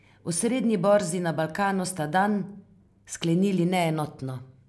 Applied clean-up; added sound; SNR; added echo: none; none; none; none.